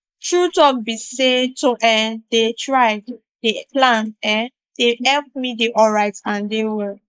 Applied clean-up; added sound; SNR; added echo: neural mask model Resemble Enhance denoiser.